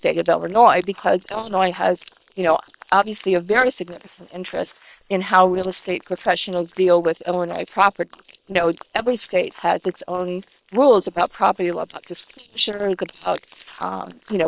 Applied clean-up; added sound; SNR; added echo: neural separator model SepFormer WHAM!.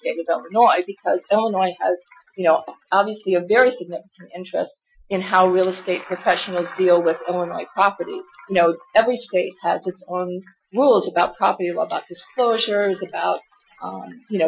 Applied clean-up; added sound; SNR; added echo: classical method Wiener filter.